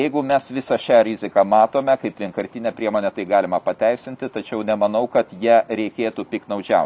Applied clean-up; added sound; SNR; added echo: none; none; none; none.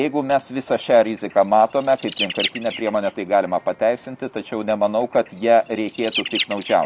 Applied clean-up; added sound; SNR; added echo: none; Bird; 9 dB; none.